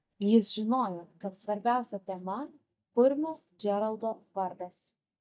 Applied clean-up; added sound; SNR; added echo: neural mask model DeepFilterNet 3.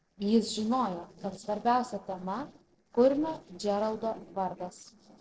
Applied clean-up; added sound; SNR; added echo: neural separator model SepFormer DNS4.